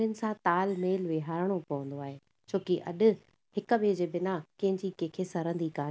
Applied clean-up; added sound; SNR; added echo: none; none; none; none.